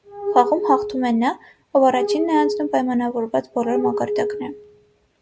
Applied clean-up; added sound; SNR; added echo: none; Glass; 5 dB; none.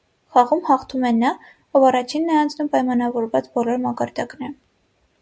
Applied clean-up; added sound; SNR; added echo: none; none; none; none.